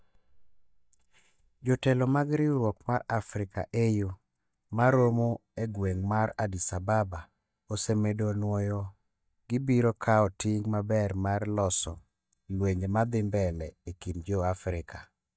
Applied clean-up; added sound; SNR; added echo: neural mask model DeepFilterNet 3.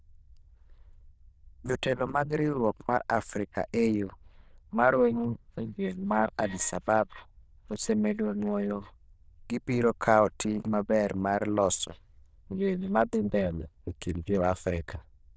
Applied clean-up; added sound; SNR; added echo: neural diffusion model UNIVERSE++.